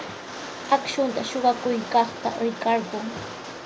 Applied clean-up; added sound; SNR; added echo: none; Rain; 10 dB; reverberation time 0.5 s.